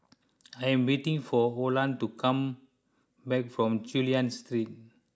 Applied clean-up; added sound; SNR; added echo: none; none; none; none.